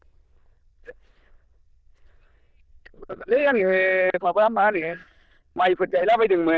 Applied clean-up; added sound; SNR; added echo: neural diffusion model UNIVERSE++.